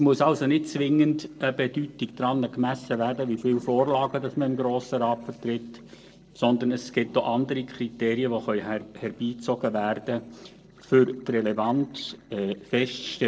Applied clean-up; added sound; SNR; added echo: neural separator model SepFormer DNS4.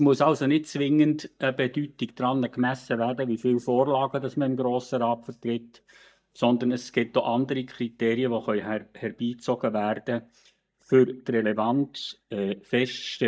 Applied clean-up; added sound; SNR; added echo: neural mask model DeepFilterNet 3.